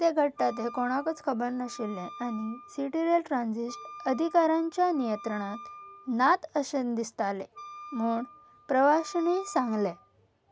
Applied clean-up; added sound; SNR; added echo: none; Wind instrument, woodwind instrument; 17 dB; none.